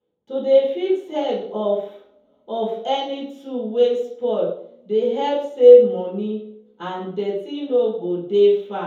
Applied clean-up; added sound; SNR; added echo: none; none; none; reverberation time 0.7 s.